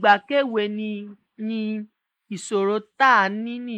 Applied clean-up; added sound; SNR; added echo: neural mask model Resemble Enhance denoiser.